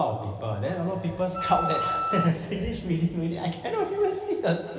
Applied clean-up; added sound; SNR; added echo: none; Wind instrument, woodwind instrument; 2 dB; reverberation time 2.5 s.